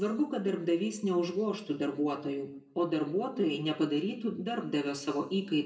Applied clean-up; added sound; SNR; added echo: none; none; none; reverberation time 0.7 s.